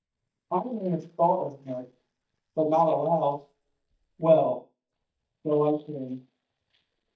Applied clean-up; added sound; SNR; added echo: neural mask model DeepFilterNet 3.